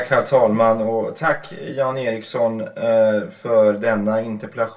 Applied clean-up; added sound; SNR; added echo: none; none; none; reverberation time 0.2 s.